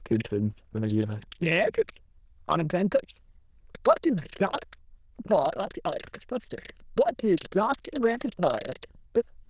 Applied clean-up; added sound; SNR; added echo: neural diffusion model UNIVERSE++.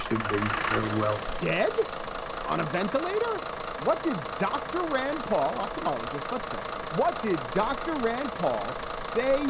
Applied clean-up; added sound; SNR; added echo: none; Engine starting / Bus; 4 dB; none.